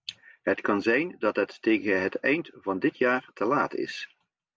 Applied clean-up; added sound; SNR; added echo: none; none; none; none.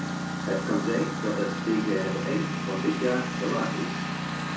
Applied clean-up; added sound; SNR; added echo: none; Engine; 1 dB; reverberation time 0.6 s.